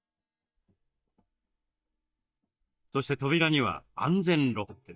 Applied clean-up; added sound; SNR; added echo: neural mask model DeepFilterNet 3.